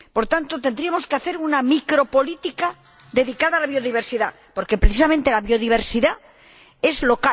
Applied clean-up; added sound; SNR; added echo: none; none; none; none.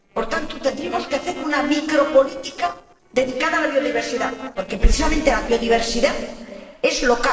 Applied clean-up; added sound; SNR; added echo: neural separator model SepFormer DNS4.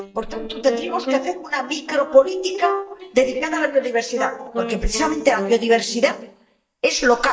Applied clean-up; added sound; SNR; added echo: neural mask model DeepFilterNet 3.